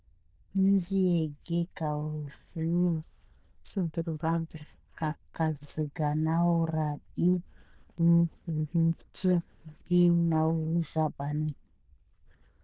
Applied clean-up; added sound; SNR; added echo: neural diffusion model UNIVERSE++.